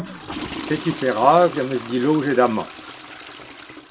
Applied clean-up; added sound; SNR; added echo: none; Toilet flush / Water; 13 dB; none.